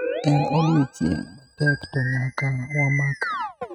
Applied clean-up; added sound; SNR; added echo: neural mask model RNNoise.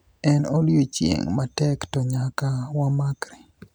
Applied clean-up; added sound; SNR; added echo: none; none; none; none.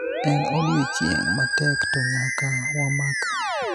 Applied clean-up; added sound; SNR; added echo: none; Musical instrument; -1 dB; none.